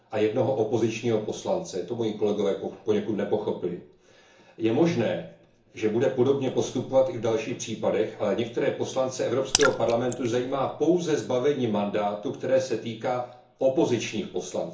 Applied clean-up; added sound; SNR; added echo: none; Raindrop / Splash, splatter; 5 dB; reverberation time 0.7 s.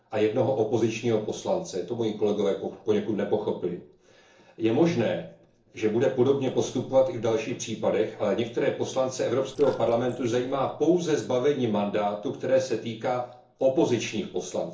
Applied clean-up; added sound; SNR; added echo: neural separator model SepFormer DNS4.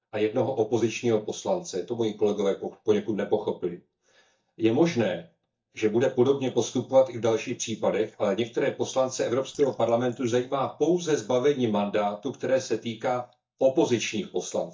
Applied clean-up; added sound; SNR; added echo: neural mask model DeepFilterNet 3.